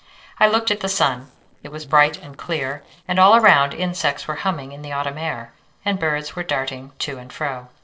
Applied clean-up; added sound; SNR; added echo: neural separator model SepFormer DNS4.